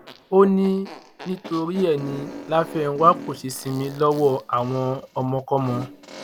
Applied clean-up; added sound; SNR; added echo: none; Fart; 16 dB; none.